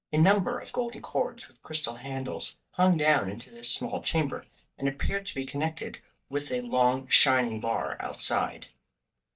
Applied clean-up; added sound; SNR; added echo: neural mask model DeepFilterNet 3.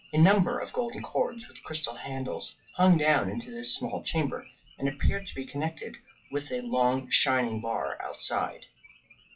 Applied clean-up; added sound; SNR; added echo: classical method WPE with log-MMSE.